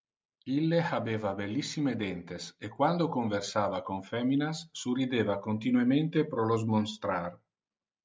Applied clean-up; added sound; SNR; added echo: none; none; none; none.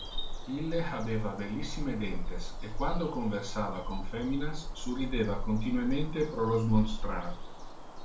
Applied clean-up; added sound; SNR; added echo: none; Bird vocalization, bird call, bird song; 0 dB; reverberation time 0.3 s.